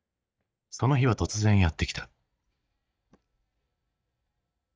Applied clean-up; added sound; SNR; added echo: neural mask model DeepFilterNet 3.